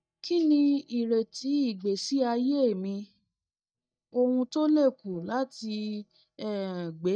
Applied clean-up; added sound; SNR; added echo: neural mask model DeepFilterNet 3.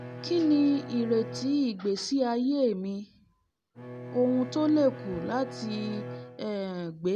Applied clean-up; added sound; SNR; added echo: none; Bowed string instrument; 13 dB; none.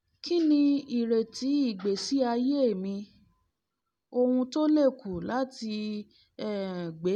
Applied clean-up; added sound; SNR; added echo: none; none; none; none.